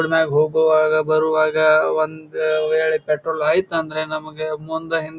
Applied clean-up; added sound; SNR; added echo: none; none; none; none.